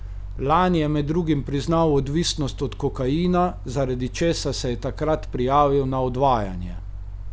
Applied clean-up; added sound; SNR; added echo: none; Mechanical fan; 10 dB; none.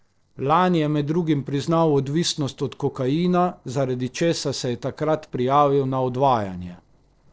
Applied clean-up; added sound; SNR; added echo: neural separator model SepFormer DNS4.